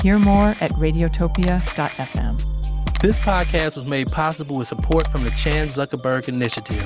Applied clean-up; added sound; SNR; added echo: none; Camera; 16 dB; none.